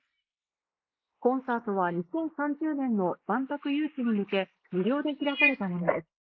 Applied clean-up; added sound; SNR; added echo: neural mask model Resemble Enhance denoiser.